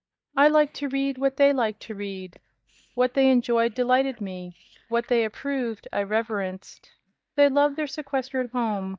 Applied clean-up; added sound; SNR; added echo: neural mask model DeepFilterNet 3.